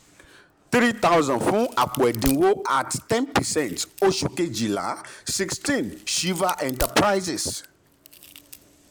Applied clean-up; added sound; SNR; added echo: none; Crack; 16 dB; none.